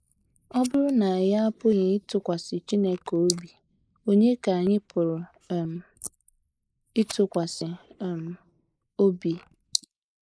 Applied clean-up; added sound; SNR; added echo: neural mask model Resemble Enhance denoiser.